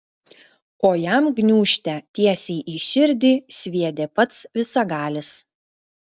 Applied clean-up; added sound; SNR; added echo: none; none; none; none.